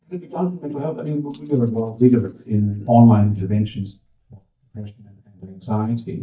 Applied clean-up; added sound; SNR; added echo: neural mask model DeepFilterNet 3.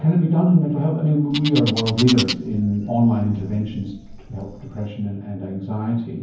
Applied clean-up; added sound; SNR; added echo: none; Bird; 11 dB; reverberation time 0.9 s.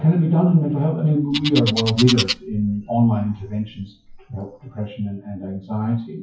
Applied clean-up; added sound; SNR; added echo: classical method WPE with log-MMSE.